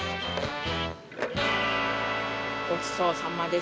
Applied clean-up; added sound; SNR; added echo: none; none; none; none.